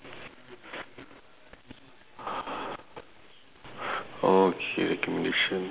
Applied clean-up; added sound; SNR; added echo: none; none; none; none.